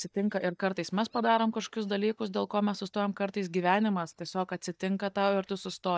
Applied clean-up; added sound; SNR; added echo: neural mask model DeepFilterNet 3.